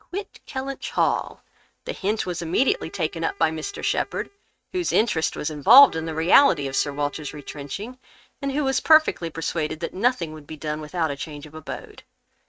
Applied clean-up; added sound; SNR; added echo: neural mask model RNNoise.